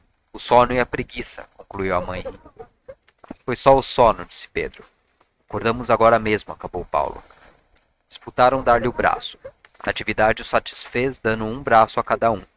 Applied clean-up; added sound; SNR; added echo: neural mask model RNNoise.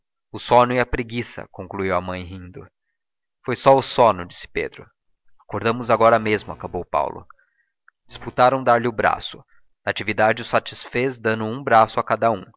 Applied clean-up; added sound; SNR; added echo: none; none; none; none.